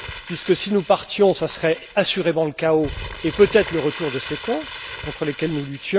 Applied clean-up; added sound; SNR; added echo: none; Crumpling, crinkling; 14 dB; none.